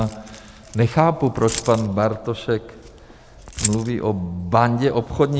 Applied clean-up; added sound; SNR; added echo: none; Keys jangling; 14 dB; none.